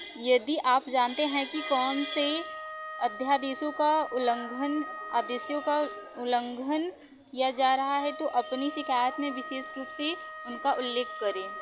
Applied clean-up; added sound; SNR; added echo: none; Wind instrument, woodwind instrument; 12 dB; none.